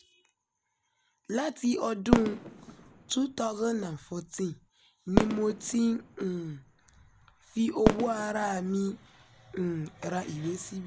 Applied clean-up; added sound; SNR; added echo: none; Fireworks; 2 dB; none.